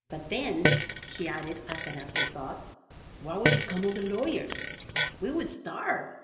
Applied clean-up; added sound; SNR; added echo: none; Fart; -3 dB; reverberation time 1.4 s.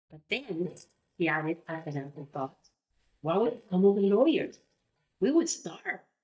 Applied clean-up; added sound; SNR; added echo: neural mask model DeepFilterNet 3.